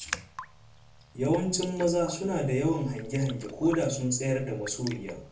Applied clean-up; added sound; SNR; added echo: none; Raindrop; 16 dB; reverberation time 0.3 s.